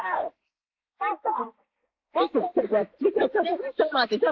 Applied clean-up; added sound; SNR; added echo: neural mask model Resemble Enhance denoiser.